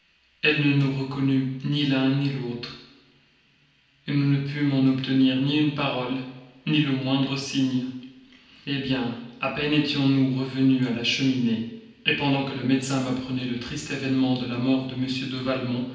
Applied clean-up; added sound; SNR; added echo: none; none; none; reverberation time 0.9 s.